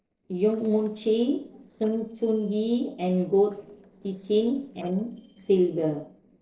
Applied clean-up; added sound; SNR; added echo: neural separator model SepFormer DNS4.